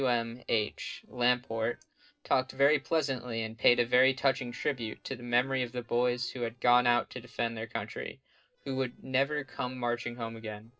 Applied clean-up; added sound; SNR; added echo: neural separator model SepFormer DNS4.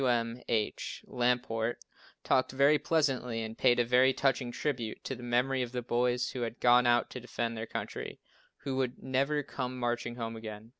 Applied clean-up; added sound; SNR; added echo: none; none; none; none.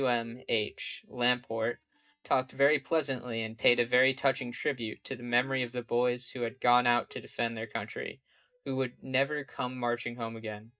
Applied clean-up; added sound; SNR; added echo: neural mask model DeepFilterNet 3.